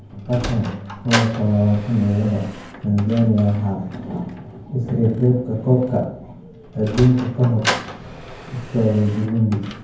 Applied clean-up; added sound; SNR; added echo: none; Sliding door; 12 dB; reverberation time 0.9 s.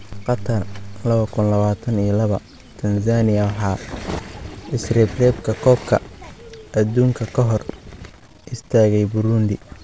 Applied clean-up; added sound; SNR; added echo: none; none; none; none.